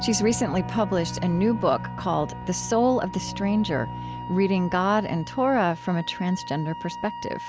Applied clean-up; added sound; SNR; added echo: none; Wind instrument, woodwind instrument; 14 dB; none.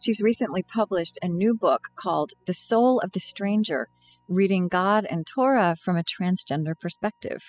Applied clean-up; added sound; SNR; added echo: classical method spectral subtraction.